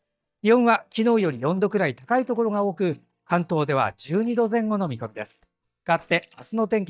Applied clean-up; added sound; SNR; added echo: neural mask model DeepFilterNet 3.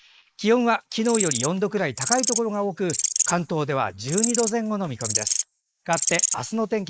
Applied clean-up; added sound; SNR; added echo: neural mask model Resemble Enhance denoiser.